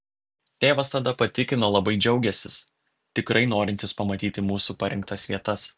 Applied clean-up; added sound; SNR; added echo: none; none; none; none.